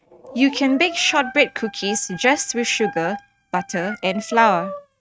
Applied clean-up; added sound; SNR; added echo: neural mask model RNNoise.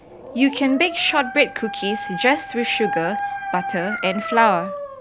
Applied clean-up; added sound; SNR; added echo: none; Dog; 8 dB; none.